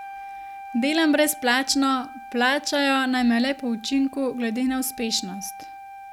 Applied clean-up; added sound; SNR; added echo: none; Wind instrument, woodwind instrument; 16 dB; none.